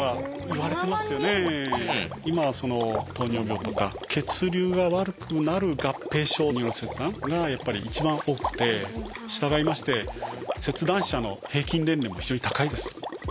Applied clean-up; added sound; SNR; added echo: none; Water / Liquid; 9 dB; none.